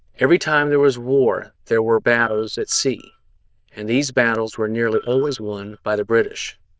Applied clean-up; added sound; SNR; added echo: neural diffusion model UNIVERSE++.